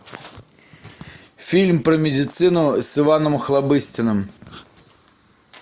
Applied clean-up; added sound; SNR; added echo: none; none; none; none.